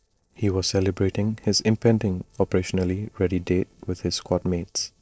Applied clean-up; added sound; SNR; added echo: neural separator model SepFormer DNS4.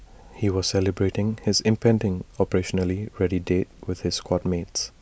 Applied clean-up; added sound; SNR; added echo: none; none; none; none.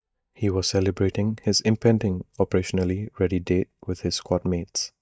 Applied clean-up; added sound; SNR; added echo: neural mask model DeepFilterNet 3.